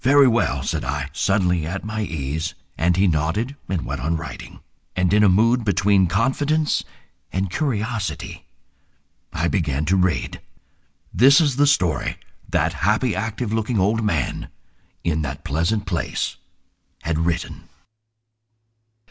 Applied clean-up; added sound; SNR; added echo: none; none; none; none.